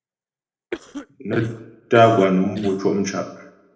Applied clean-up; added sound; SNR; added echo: neural separator model SepFormer DNS4.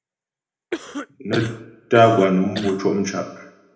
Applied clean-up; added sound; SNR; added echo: none; Cough; 11 dB; reverberation time 0.8 s.